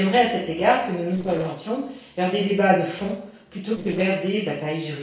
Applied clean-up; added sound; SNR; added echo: neural separator model SepFormer DNS4.